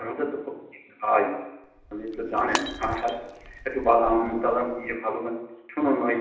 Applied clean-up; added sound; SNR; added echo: none; Shatter / Crushing; 12 dB; reverberation time 0.8 s.